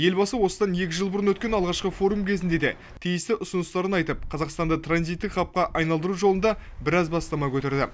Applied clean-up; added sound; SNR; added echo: none; none; none; none.